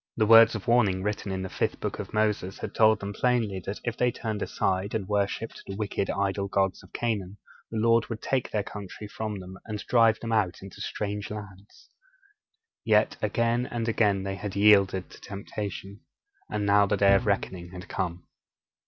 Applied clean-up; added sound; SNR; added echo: none; Bowed string instrument; 9 dB; none.